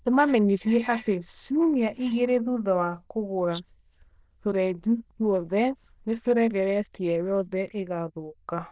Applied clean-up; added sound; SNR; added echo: neural diffusion model UNIVERSE++.